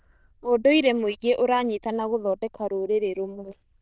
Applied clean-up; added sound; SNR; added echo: neural diffusion model UNIVERSE++.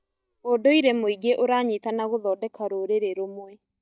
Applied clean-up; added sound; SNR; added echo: neural mask model DeepFilterNet 3.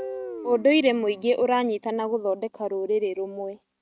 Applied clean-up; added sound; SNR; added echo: neural mask model RNNoise.